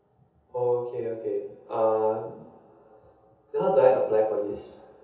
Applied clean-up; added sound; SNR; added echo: none; none; none; reverberation time 0.8 s.